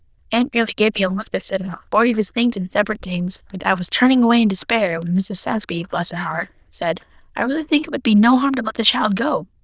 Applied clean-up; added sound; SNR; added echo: neural diffusion model UNIVERSE++.